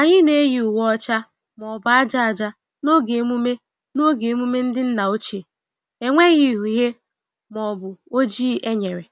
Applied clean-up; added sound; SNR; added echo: none; none; none; none.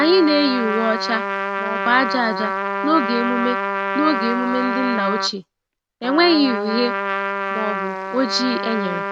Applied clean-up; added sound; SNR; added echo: none; Trumpet; 3 dB; none.